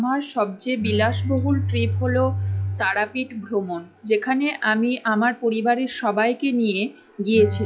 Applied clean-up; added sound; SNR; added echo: classical method log-MMSE.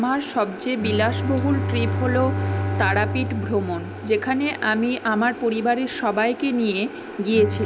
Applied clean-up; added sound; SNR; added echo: none; Bowed string instrument; 5 dB; none.